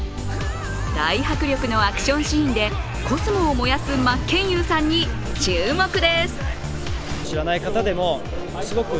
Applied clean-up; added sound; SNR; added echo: none; Thunder / Wind / Bird vocalization, bird call, bird song; 13 dB; none.